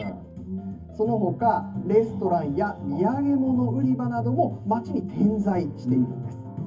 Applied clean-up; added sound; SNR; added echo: none; none; none; reverberation time 0.3 s.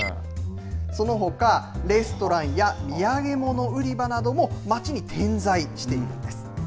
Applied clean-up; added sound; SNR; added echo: none; none; none; none.